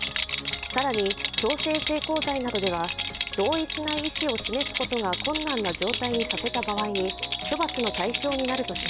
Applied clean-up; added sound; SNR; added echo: none; Rattle; 3 dB; none.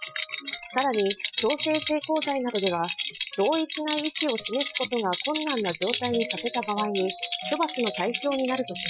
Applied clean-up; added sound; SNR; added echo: classical method Wiener filter.